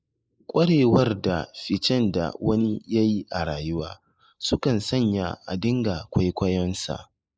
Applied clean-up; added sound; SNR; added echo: neural mask model Resemble Enhance denoiser.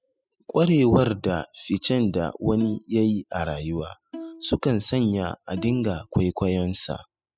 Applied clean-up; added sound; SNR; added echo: classical method spectral subtraction.